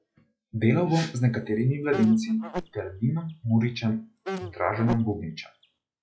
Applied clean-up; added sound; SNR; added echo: classical method log-MMSE.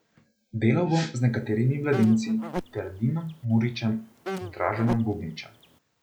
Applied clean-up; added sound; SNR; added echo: none; Insect; 12 dB; none.